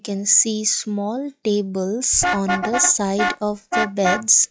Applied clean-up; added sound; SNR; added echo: classical method log-MMSE.